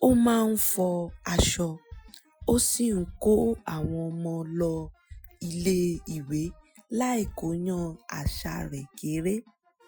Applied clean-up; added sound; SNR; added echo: classical method Wiener filter.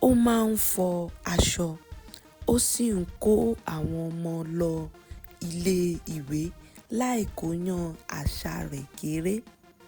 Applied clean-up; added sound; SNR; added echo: none; Drum kit; 19 dB; none.